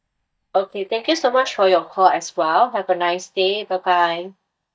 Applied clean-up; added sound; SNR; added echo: neural mask model DeepFilterNet 3.